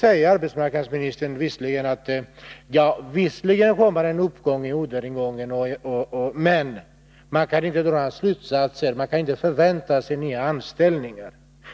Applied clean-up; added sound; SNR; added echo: none; none; none; none.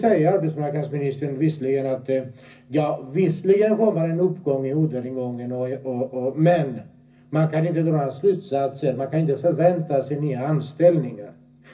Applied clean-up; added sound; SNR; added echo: none; none; none; reverberation time 0.4 s.